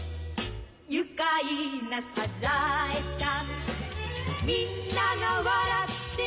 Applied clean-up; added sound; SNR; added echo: none; none; none; none.